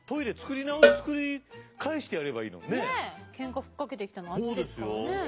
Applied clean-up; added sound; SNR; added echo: none; Cowbell; -4 dB; none.